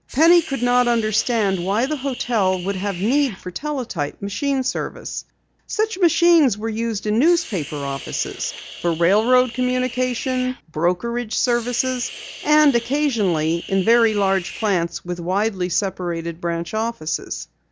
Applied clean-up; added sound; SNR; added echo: none; Hiss; 15 dB; none.